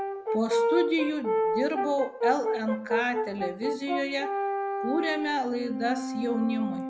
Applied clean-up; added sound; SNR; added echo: none; Brass instrument; 0 dB; none.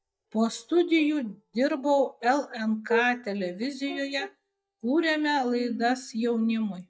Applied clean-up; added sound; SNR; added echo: neural mask model DeepFilterNet 3.